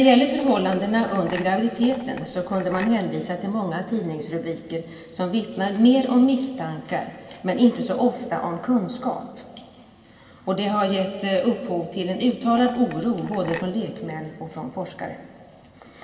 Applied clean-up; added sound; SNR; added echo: none; Chink, clink; 17 dB; reverberation time 2.2 s.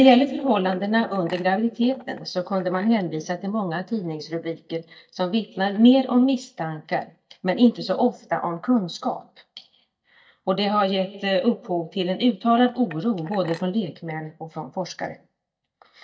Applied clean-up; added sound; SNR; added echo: neural mask model DeepFilterNet 3.